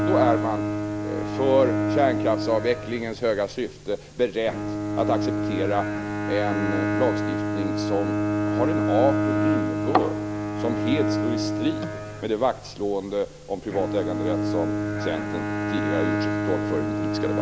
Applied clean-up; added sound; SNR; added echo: none; Bowed string instrument; -1 dB; none.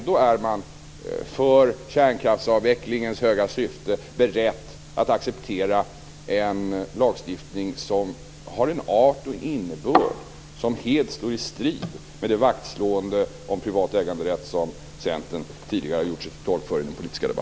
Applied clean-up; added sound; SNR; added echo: none; none; none; none.